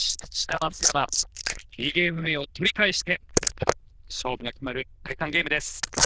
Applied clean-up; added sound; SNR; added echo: neural diffusion model UNIVERSE++.